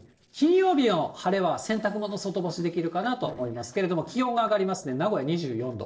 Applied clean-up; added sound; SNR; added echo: neural separator model SepFormer DNS4.